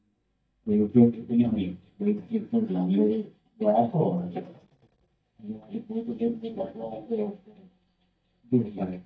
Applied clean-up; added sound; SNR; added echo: neural mask model DeepFilterNet 3.